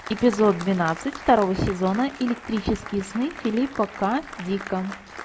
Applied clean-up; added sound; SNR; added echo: none; Applause; 14 dB; none.